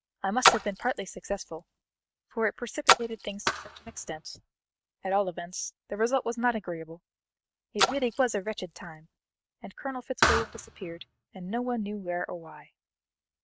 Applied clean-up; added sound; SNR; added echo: neural mask model RNNoise.